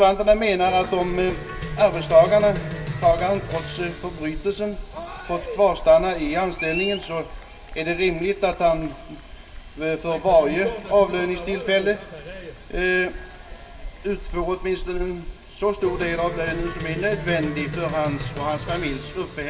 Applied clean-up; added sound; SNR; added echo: none; Cheering; 12 dB; reverberation time 0.1 s.